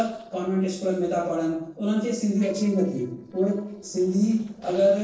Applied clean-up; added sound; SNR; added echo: neural separator model SepFormer DNS4.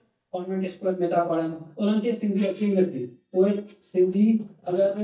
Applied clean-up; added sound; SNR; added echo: neural mask model DeepFilterNet 3.